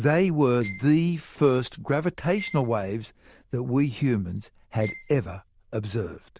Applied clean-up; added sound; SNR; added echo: neural diffusion model UNIVERSE++.